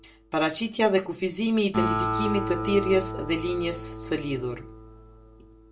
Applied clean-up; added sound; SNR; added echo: none; Acoustic guitar; 6 dB; reverberation time 0.2 s.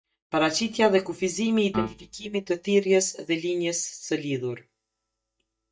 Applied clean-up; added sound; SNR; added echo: neural mask model DeepFilterNet 3.